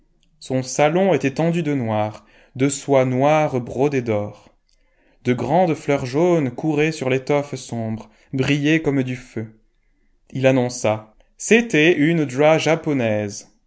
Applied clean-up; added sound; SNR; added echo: none; none; none; none.